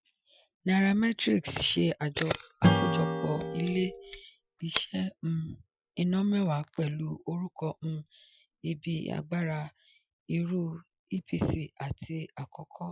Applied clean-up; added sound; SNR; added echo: classical method Wiener filter.